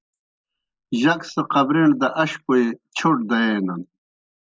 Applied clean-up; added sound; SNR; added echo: neural mask model Resemble Enhance denoiser.